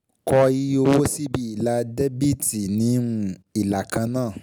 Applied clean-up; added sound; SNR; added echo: none; none; none; none.